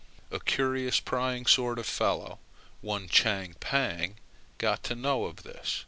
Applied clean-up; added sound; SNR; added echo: none; none; none; none.